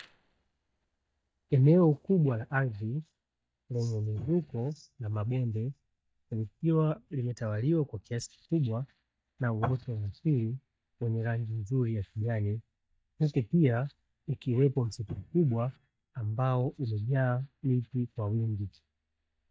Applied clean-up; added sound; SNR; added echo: neural mask model DeepFilterNet 3.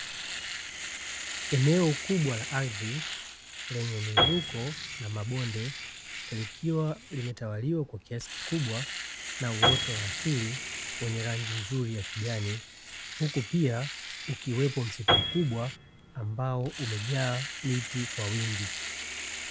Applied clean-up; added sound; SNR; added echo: none; Domestic sounds, home sounds + Piano; 3 dB; none.